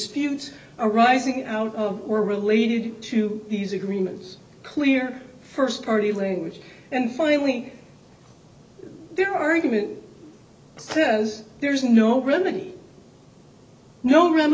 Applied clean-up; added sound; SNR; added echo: none; none; none; none.